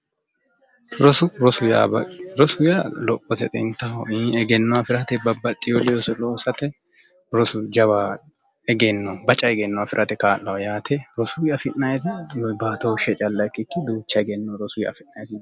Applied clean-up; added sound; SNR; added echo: none; none; none; none.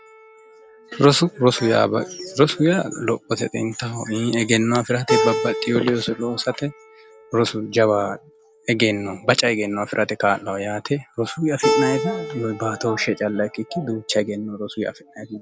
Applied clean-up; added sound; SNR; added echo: none; Keyboard (musical); 9 dB; none.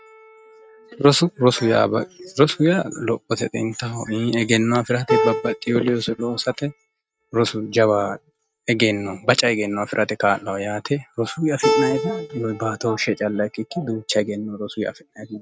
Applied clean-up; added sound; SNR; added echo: neural mask model RNNoise.